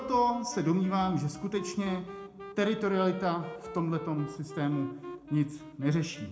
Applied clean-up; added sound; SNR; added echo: none; Wind instrument, woodwind instrument; 14 dB; reverberation time 0.3 s.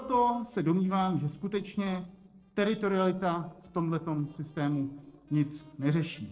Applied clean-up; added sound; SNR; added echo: neural separator model SepFormer DNS4.